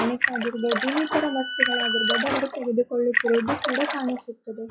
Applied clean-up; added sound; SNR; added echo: classical method log-MMSE.